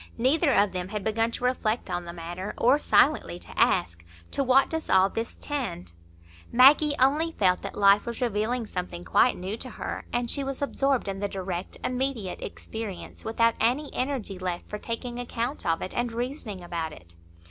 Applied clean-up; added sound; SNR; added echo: none; none; none; none.